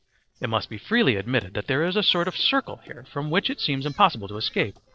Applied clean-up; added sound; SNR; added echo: neural separator model SepFormer DNS4.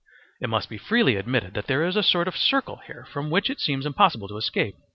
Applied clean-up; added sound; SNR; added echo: none; none; none; none.